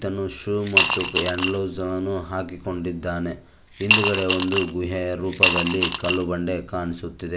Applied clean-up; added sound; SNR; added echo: none; Coin (dropping) / Glass; -2 dB; none.